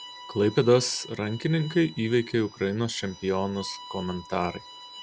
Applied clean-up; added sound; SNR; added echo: none; Bowed string instrument; 18 dB; none.